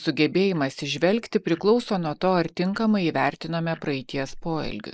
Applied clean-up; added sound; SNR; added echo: neural mask model Resemble Enhance denoiser.